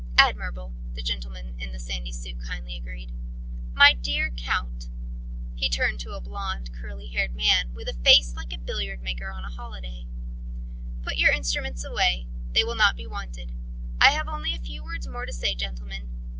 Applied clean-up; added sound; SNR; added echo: none; none; none; none.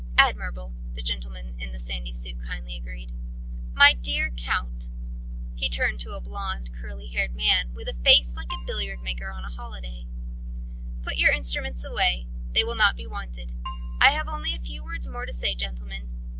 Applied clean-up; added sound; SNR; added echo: none; Keyboard (musical); 16 dB; none.